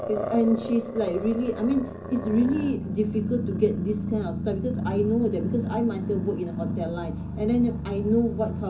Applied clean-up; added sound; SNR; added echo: none; Growling; 5 dB; reverberation time 0.3 s.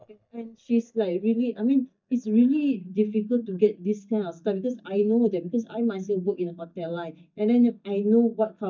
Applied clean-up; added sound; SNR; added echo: neural mask model DeepFilterNet 3.